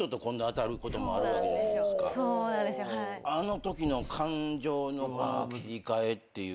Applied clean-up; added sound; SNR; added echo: none; Knock / Wood; 17 dB; none.